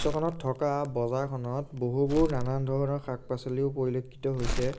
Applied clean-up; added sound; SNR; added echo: none; Crumpling, crinkling; 7 dB; reverberation time 0.5 s.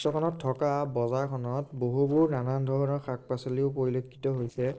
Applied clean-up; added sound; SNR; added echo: neural separator model SepFormer DNS4.